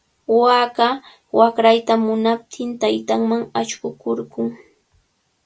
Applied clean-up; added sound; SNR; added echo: none; none; none; none.